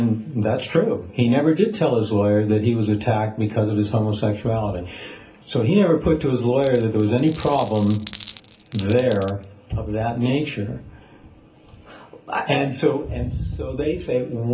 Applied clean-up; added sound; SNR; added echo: none; Glass; 13 dB; reverberation time 0.3 s.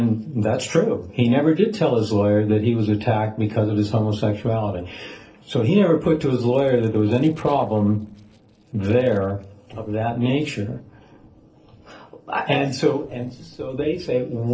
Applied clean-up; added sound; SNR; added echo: neural separator model SepFormer DNS4.